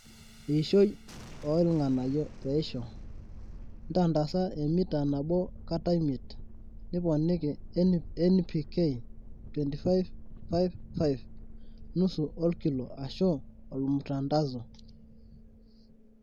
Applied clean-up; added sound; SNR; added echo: none; Thunderstorm; 13 dB; none.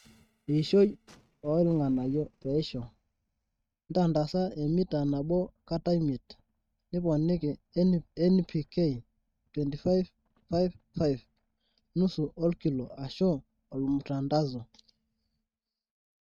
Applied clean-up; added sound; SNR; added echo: neural mask model RNNoise.